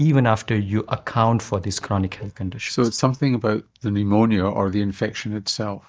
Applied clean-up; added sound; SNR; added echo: neural mask model DeepFilterNet 3.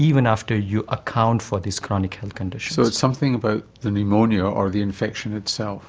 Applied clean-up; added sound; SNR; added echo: none; none; none; none.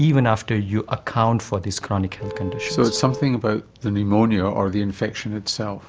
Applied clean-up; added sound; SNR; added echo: none; Vehicle horn, car horn, honking; 11 dB; none.